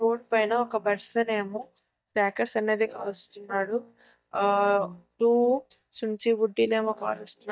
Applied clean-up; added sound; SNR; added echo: neural mask model DeepFilterNet 3.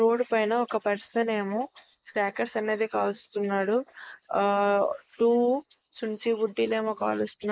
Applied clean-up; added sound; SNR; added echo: neural mask model Resemble Enhance denoiser.